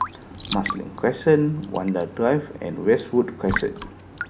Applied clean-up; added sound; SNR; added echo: none; Raindrop / Drip / Trickle, dribble; 10 dB; none.